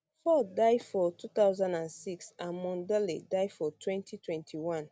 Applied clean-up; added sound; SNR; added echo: none; none; none; none.